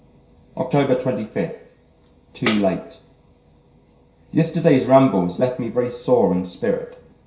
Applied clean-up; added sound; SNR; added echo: none; Tambourine; 10 dB; reverberation time 0.5 s.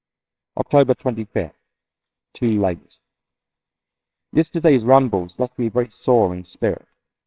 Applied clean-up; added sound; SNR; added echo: neural separator model SepFormer WHAMR!.